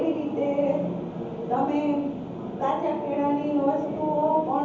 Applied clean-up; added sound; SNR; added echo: none; none; none; reverberation time 0.9 s.